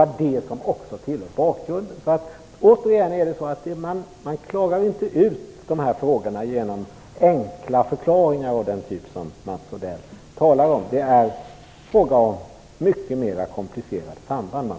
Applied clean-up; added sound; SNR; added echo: none; none; none; none.